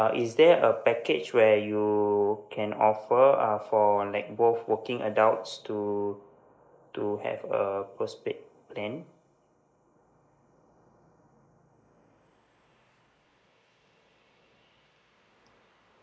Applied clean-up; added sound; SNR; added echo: neural mask model Resemble Enhance denoiser.